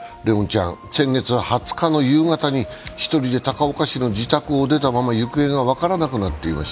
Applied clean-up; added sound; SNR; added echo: none; none; none; none.